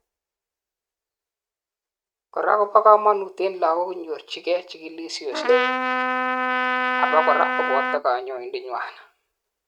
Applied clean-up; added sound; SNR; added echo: neural mask model RNNoise.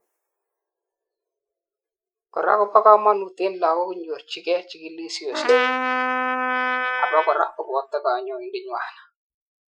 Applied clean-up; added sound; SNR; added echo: classical method Wiener filter.